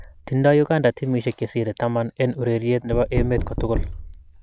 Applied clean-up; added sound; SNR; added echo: none; Knock; 9 dB; none.